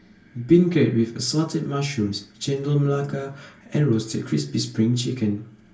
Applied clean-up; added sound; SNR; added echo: none; none; none; reverberation time 0.3 s.